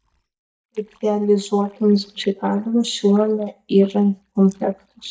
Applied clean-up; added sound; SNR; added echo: neural mask model DeepFilterNet 3.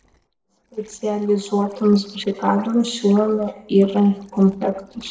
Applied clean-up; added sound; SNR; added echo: neural separator model SepFormer DNS4.